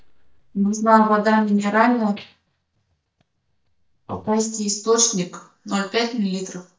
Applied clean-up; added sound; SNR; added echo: neural mask model DeepFilterNet 3.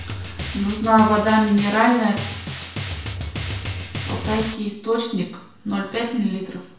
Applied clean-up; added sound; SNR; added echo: none; Drum; 9 dB; reverberation time 0.5 s.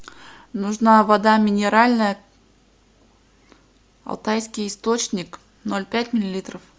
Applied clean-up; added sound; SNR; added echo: none; none; none; none.